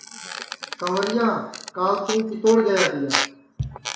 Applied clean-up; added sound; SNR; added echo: none; Squeak; 8 dB; reverberation time 0.6 s.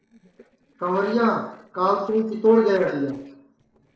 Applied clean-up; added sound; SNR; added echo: neural separator model SepFormer DNS4.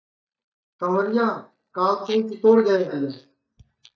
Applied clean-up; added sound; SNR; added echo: neural mask model DeepFilterNet 3.